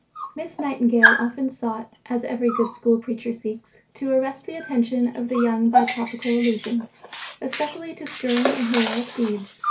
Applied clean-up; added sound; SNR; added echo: none; Dog; 4 dB; reverberation time 0.2 s.